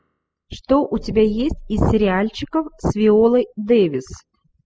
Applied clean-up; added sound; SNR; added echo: classical method spectral subtraction.